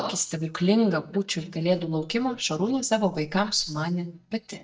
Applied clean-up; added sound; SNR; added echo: neural mask model DeepFilterNet 3.